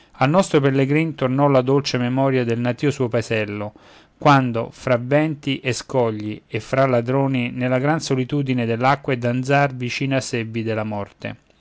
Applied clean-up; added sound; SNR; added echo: none; none; none; none.